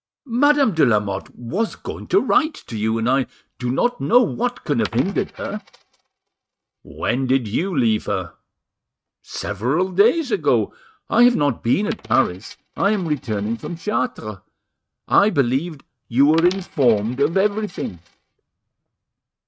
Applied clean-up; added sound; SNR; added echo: neural mask model RNNoise.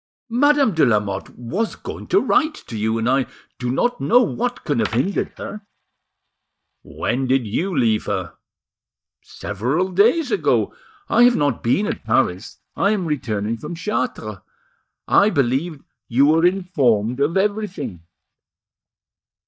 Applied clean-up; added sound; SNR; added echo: neural mask model DeepFilterNet 3.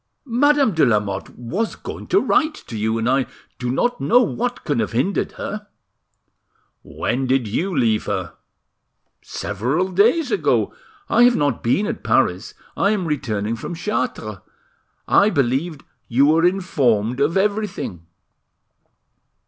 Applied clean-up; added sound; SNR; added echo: none; none; none; none.